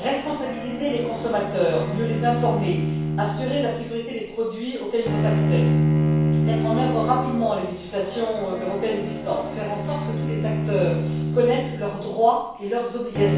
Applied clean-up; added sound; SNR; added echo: none; Bowed string instrument; 0 dB; reverberation time 0.7 s.